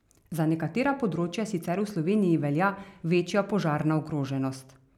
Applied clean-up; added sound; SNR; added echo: none; none; none; none.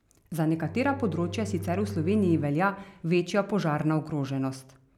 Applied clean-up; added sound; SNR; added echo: none; Bowed string instrument; 10 dB; none.